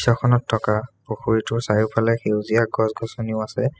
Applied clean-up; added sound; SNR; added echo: classical method spectral subtraction.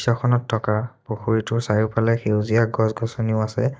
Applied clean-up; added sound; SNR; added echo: neural mask model DeepFilterNet 3.